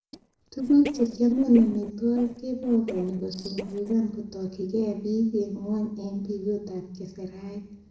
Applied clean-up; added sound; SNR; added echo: neural separator model SepFormer DNS4.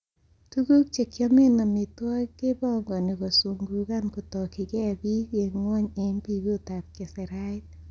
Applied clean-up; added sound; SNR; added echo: none; none; none; none.